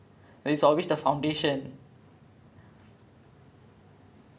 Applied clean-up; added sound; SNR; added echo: none; none; none; none.